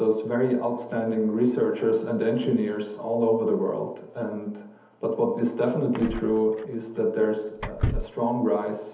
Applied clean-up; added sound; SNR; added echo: none; Door / Car; 8 dB; reverberation time 0.8 s.